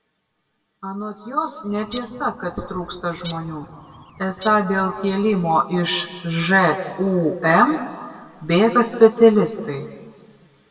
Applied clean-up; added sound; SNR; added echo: none; Bird; 17 dB; reverberation time 1.5 s.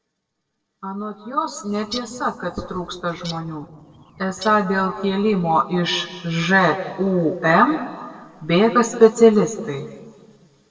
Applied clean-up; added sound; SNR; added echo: neural separator model SepFormer DNS4.